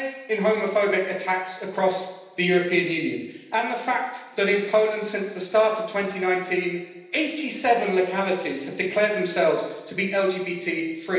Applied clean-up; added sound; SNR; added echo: none; none; none; reverberation time 0.9 s.